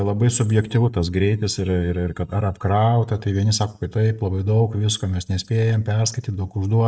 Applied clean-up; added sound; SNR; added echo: neural mask model DeepFilterNet 3.